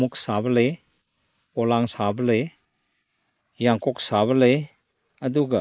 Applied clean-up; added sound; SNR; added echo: neural mask model Resemble Enhance denoiser.